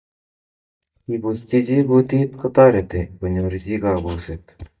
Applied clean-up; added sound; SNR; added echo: neural mask model DeepFilterNet 3.